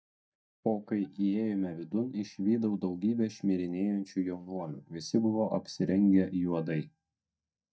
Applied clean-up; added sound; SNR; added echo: neural mask model DeepFilterNet 3.